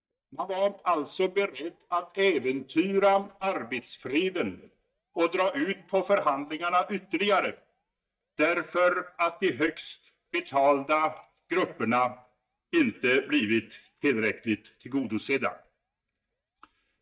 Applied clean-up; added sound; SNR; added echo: neural mask model DeepFilterNet 3.